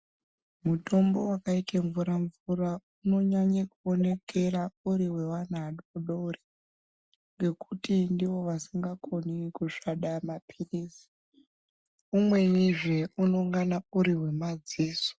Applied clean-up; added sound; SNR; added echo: none; none; none; none.